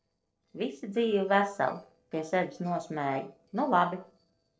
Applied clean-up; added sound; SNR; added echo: neural separator model SepFormer DNS4.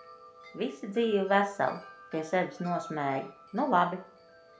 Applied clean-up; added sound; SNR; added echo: none; Wind chime; 19 dB; reverberation time 0.4 s.